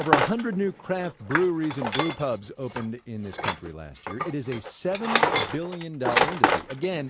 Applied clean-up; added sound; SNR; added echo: none; Tools; -2 dB; none.